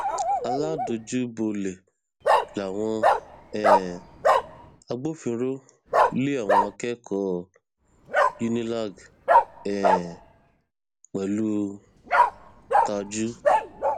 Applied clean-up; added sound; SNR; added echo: none; Bark; -5 dB; none.